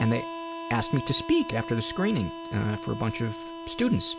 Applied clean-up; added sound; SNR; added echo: none; Harmonica; 9 dB; none.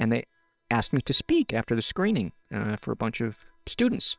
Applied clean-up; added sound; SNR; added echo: neural separator model SepFormer WHAM!.